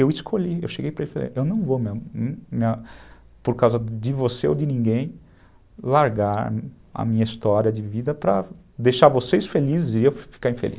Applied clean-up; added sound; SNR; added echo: none; none; none; none.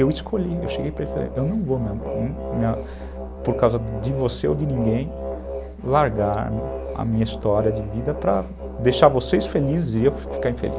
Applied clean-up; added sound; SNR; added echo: none; Musical instrument; 7 dB; none.